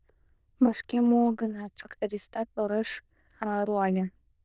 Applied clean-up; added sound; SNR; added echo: neural diffusion model UNIVERSE++.